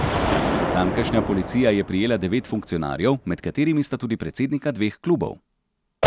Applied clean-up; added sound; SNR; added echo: none; Gunshot, gunfire; 4 dB; none.